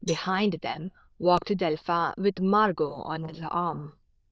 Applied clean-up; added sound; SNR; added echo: neural diffusion model UNIVERSE++.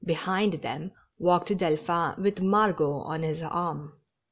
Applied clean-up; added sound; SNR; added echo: none; none; none; none.